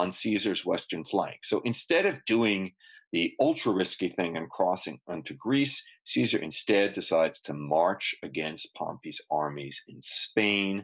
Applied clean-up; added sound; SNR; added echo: none; none; none; none.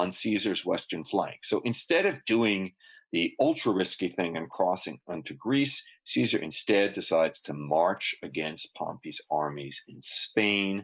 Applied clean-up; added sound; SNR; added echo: neural mask model Resemble Enhance denoiser.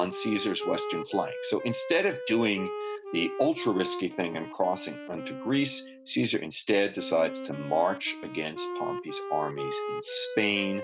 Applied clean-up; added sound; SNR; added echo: none; Wind instrument, woodwind instrument; 7 dB; none.